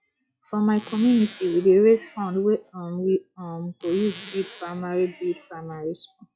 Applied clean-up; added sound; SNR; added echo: classical method log-MMSE.